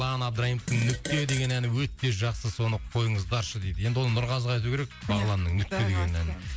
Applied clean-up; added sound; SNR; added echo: none; Fart; 9 dB; none.